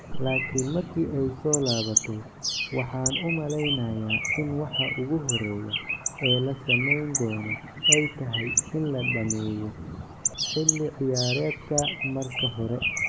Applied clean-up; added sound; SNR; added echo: none; Bird; 0 dB; none.